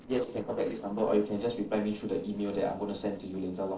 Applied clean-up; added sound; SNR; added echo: neural separator model SepFormer DNS4.